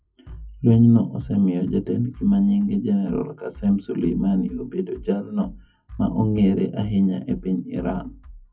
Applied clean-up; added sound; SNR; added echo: classical method WPE with log-MMSE.